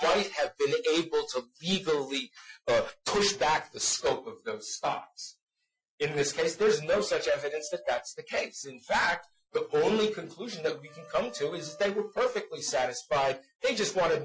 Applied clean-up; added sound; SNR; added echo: classical method Wiener filter.